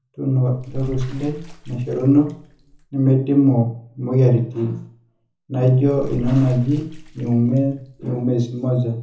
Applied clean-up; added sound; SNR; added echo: none; Bathtub (filling or washing) / Water / Splash, splatter; 14 dB; reverberation time 0.6 s.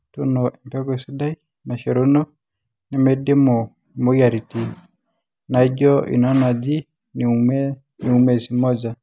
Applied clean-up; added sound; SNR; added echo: none; none; none; none.